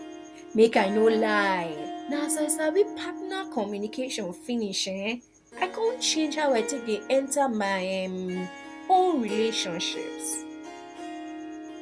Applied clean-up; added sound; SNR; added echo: none; Harp; 11 dB; none.